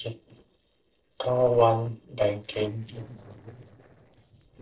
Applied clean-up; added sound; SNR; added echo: neural separator model SepFormer DNS4.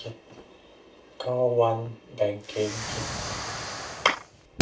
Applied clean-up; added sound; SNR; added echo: none; Explosion; 6 dB; reverberation time 0.2 s.